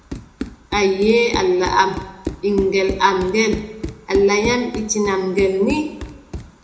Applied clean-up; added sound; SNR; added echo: none; Run; 12 dB; reverberation time 0.6 s.